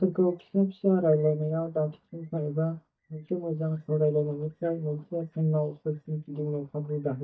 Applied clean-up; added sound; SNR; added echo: neural mask model DeepFilterNet 3.